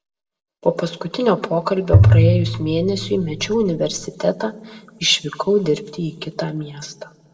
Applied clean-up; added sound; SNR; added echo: none; Bowed string instrument; -5 dB; reverberation time 0.7 s.